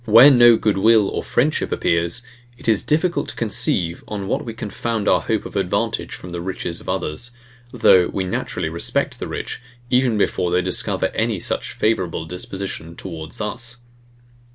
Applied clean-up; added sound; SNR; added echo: none; none; none; none.